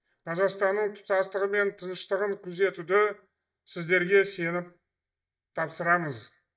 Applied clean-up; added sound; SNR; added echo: neural mask model DeepFilterNet 3.